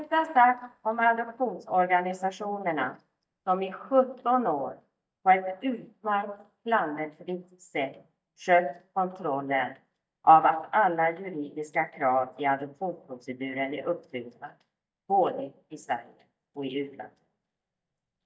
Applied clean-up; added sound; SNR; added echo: neural mask model DeepFilterNet 3.